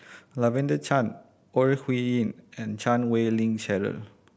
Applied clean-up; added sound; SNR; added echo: none; none; none; none.